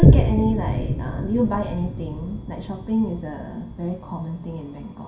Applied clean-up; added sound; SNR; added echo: none; Boom; -4 dB; reverberation time 0.5 s.